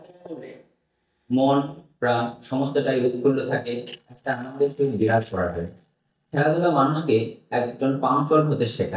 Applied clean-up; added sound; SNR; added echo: neural mask model DeepFilterNet 3.